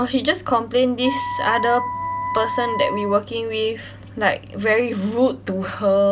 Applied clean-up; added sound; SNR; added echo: none; Wind instrument, woodwind instrument; 6 dB; none.